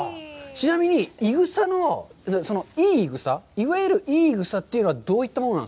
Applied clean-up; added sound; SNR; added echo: none; none; none; none.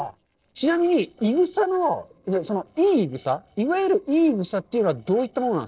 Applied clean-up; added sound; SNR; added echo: neural separator model SepFormer DNS4.